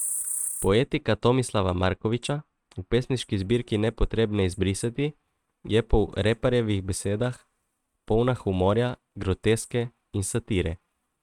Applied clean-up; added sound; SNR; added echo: neural mask model RNNoise.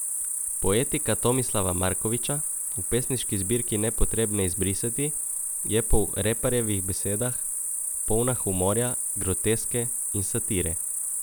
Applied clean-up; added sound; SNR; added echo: none; Cricket; 2 dB; none.